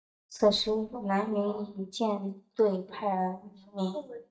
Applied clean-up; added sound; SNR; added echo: neural mask model DeepFilterNet 3.